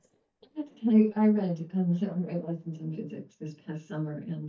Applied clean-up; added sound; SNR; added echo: neural mask model DeepFilterNet 3.